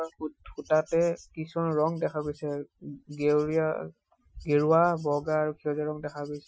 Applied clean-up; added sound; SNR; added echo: classical method Wiener filter.